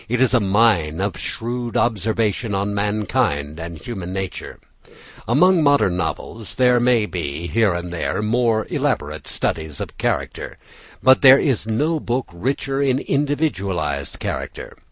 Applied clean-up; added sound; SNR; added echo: none; none; none; none.